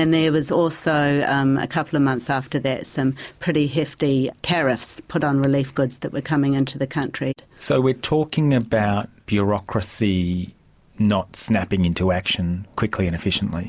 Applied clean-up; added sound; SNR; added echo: none; none; none; none.